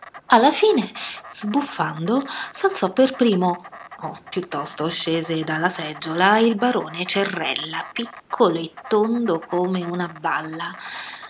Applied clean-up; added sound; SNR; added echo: none; Insect; 19 dB; none.